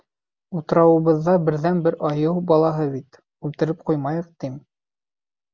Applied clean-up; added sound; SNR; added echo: none; none; none; none.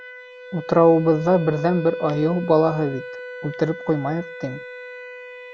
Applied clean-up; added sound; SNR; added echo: none; Wind instrument, woodwind instrument; 12 dB; none.